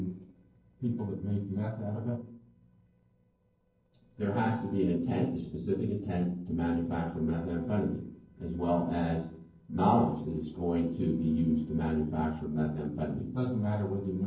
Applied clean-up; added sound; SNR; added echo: neural separator model SepFormer DNS4.